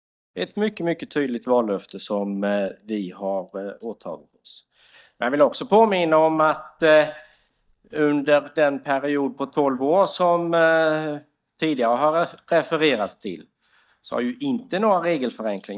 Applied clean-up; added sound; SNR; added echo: neural mask model DeepFilterNet 3.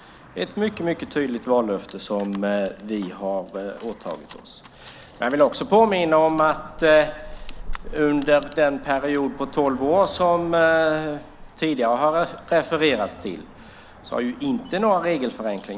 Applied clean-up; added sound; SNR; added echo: none; Cricket / Motor vehicle (road); 18 dB; none.